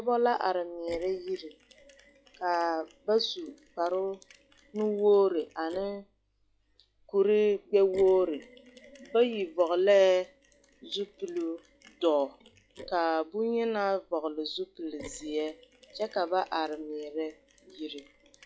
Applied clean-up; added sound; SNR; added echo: classical method log-MMSE.